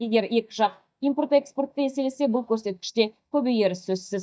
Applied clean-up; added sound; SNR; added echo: neural mask model DeepFilterNet 3.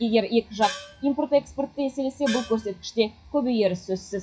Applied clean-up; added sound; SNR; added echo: classical method WPE with log-MMSE.